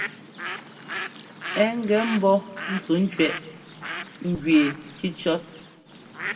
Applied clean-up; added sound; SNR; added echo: none; Bird; 10 dB; reverberation time 1.4 s.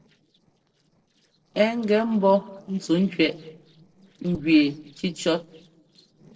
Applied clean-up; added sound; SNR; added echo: neural separator model SepFormer DNS4.